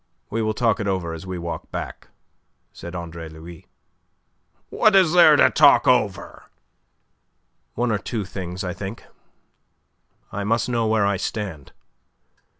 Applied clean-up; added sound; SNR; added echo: none; none; none; none.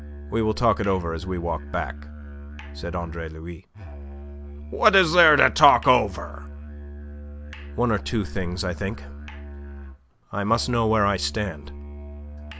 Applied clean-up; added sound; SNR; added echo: none; Musical instrument; 12 dB; none.